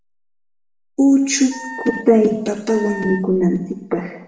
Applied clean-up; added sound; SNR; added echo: none; Wind instrument, woodwind instrument; 15 dB; reverberation time 0.8 s.